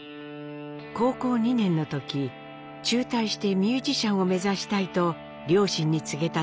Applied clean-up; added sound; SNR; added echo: none; none; none; none.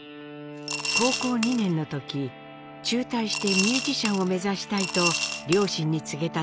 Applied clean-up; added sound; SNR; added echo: none; Coin (dropping) / Glass; 3 dB; none.